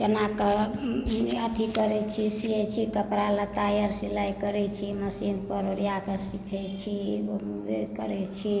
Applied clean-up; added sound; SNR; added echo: none; none; none; none.